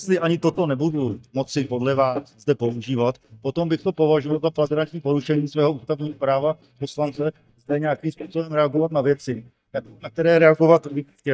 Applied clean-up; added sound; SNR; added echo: neural mask model DeepFilterNet 3.